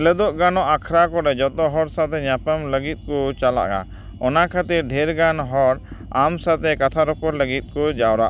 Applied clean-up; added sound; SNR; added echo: none; none; none; none.